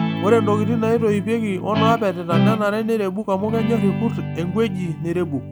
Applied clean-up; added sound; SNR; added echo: none; Guitar; 4 dB; none.